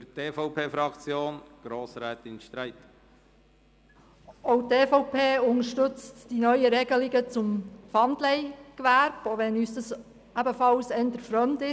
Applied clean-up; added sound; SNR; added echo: none; none; none; none.